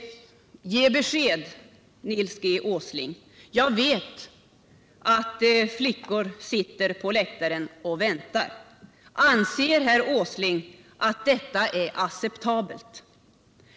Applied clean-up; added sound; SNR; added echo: none; none; none; none.